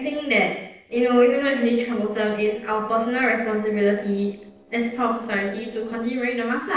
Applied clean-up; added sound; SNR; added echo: neural separator model SepFormer DNS4.